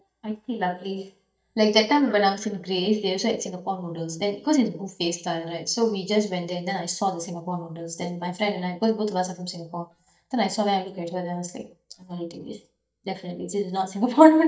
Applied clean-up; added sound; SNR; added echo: neural mask model DeepFilterNet 3.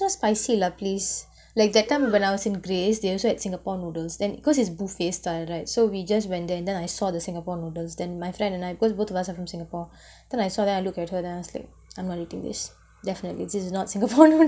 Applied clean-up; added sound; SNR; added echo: none; none; none; none.